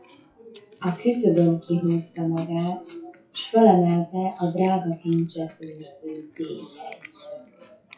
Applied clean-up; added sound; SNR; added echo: classical method WPE with log-MMSE.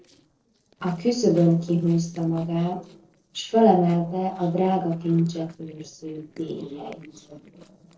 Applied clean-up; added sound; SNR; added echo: neural separator model SepFormer DNS4.